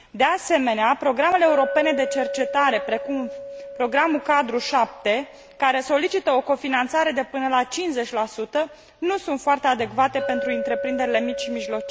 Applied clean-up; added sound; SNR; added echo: none; Chink, clink; 10 dB; none.